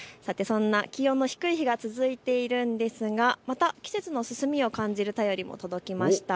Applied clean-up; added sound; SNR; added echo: none; none; none; none.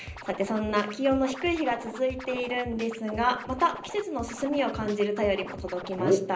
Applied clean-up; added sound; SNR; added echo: none; Scratching (performance technique); 13 dB; reverberation time 0.5 s.